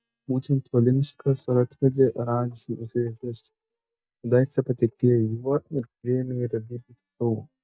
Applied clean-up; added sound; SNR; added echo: neural mask model DeepFilterNet 3.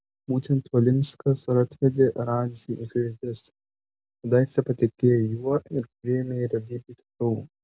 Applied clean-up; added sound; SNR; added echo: none; none; none; none.